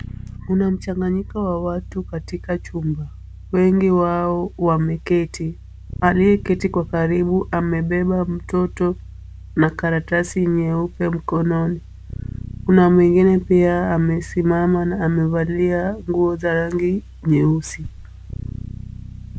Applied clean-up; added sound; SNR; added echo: none; Bass guitar; 15 dB; none.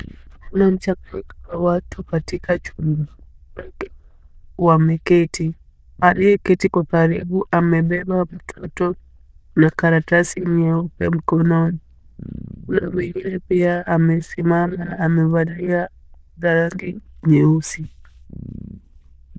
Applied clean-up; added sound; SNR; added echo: neural diffusion model UNIVERSE++.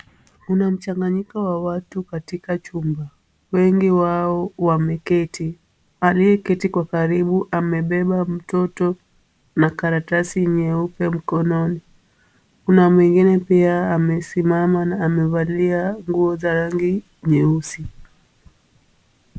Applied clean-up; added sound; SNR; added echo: none; none; none; none.